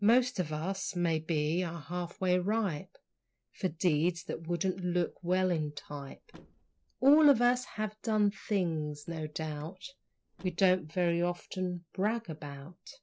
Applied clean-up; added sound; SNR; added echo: neural separator model SepFormer DNS4.